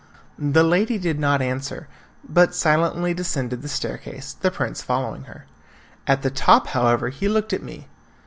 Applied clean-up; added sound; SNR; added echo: none; none; none; none.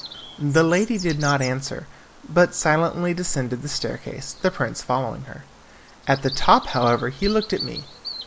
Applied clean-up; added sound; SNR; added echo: none; Bird vocalization, bird call, bird song; 16 dB; none.